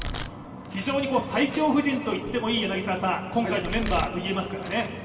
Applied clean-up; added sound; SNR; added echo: none; Domestic sounds, home sounds; 12 dB; reverberation time 2.1 s.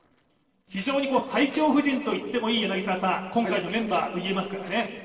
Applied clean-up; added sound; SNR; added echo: neural separator model SepFormer DNS4.